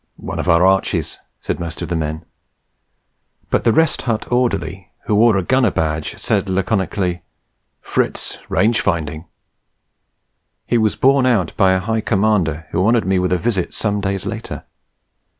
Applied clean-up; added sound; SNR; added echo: none; none; none; none.